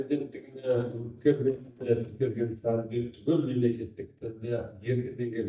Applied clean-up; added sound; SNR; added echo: neural mask model DeepFilterNet 3.